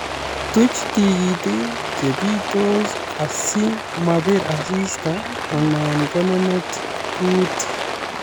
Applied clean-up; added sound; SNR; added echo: none; Rain; 5 dB; none.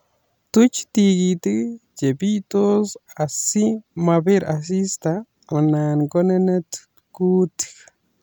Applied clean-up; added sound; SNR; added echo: none; none; none; none.